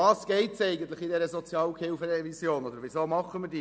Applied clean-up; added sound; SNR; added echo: none; none; none; none.